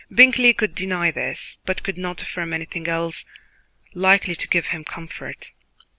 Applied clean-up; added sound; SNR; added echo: none; none; none; none.